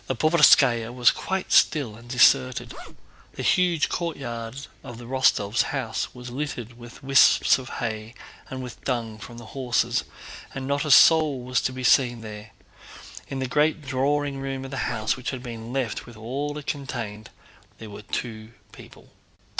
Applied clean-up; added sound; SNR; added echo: none; Zipper (clothing); 9 dB; none.